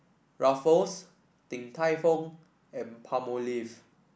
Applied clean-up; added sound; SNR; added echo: none; none; none; none.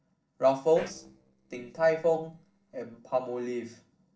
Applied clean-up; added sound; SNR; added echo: neural separator model SepFormer DNS4.